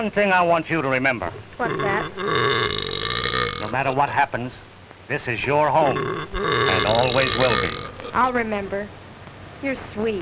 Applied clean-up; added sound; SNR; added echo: none; Burping, eructation; 1 dB; none.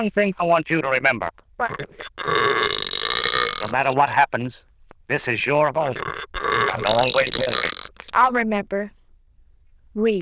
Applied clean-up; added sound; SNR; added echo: neural diffusion model UNIVERSE++.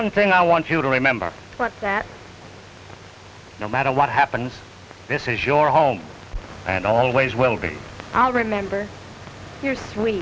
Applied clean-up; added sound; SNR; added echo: none; none; none; none.